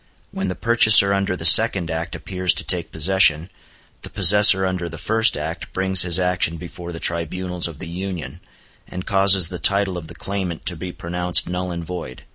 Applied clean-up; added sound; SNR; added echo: none; none; none; none.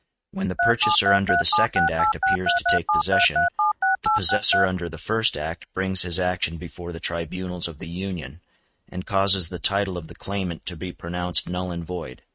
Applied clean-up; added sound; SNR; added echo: neural mask model RNNoise.